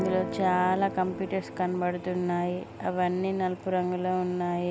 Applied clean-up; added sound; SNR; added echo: none; Guitar; 12 dB; none.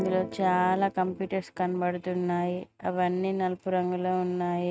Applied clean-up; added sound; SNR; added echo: neural mask model RNNoise.